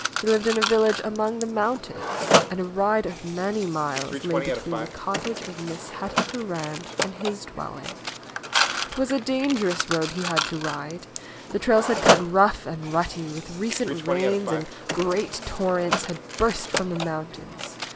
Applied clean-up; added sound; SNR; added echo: none; Mechanisms; 3 dB; none.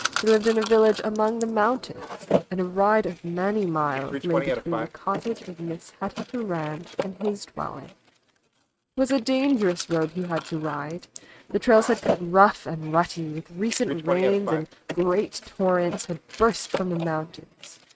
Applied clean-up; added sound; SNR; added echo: neural mask model RNNoise.